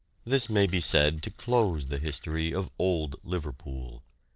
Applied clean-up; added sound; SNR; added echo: neural separator model SepFormer DNS4.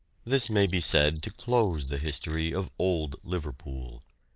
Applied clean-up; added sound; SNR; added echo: neural mask model Resemble Enhance denoiser.